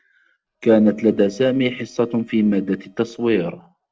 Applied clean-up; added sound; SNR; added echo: neural separator model SepFormer DNS4.